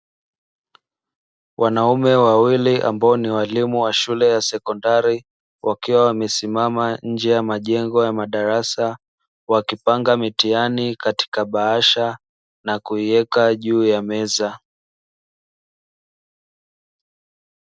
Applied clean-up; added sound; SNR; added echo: none; none; none; none.